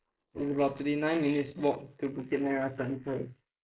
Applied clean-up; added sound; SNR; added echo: neural mask model Resemble Enhance denoiser.